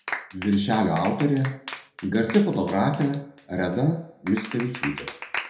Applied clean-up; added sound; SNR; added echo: none; Clapping; 12 dB; reverberation time 0.5 s.